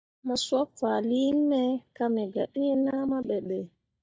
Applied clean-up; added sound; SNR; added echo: neural mask model DeepFilterNet 3.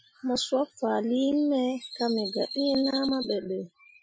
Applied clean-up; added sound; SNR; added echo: classical method Wiener filter.